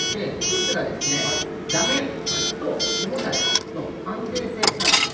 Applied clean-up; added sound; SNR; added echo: none; Coin (dropping) / Alarm; -5 dB; reverberation time 0.9 s.